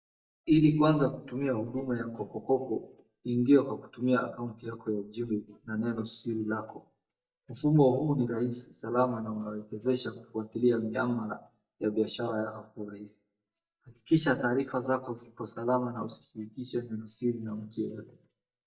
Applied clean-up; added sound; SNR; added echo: neural mask model DeepFilterNet 3.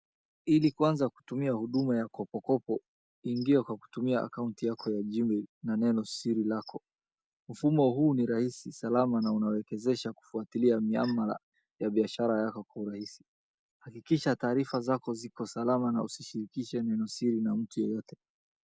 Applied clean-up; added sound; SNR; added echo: none; none; none; none.